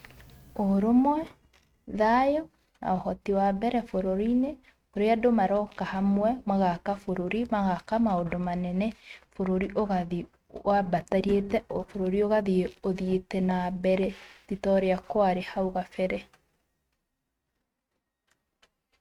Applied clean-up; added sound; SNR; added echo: neural mask model RNNoise.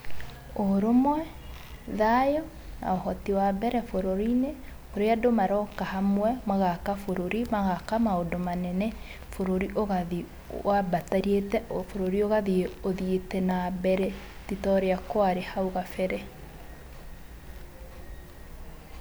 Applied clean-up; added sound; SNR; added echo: none; none; none; none.